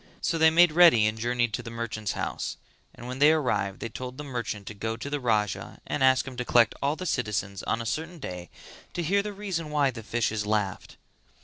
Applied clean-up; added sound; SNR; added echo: none; none; none; none.